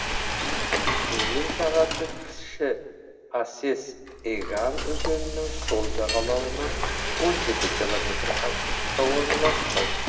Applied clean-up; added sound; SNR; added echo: none; Frying (food); -1 dB; reverberation time 2.1 s.